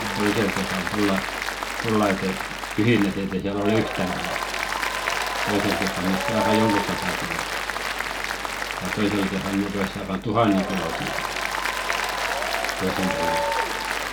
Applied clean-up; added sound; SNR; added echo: none; Applause; 1 dB; none.